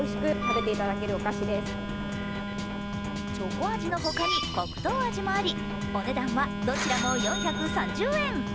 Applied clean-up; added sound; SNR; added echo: none; Wind instrument, woodwind instrument + Telephone; 3 dB; none.